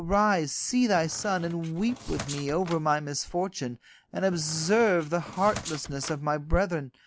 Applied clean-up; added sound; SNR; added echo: none; Squeak; 15 dB; none.